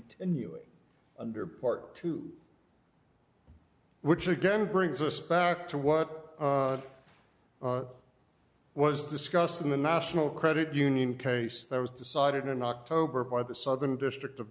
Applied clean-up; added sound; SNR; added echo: none; none; none; none.